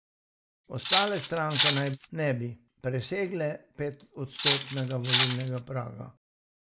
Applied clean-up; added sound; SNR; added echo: none; Cutlery, silverware; -2 dB; none.